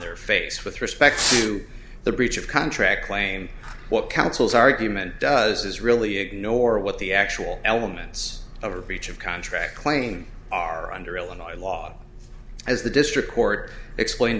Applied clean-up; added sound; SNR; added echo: none; Fireworks; 4 dB; none.